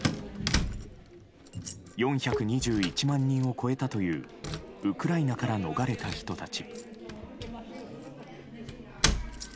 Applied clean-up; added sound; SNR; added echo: none; Keys jangling; 5 dB; none.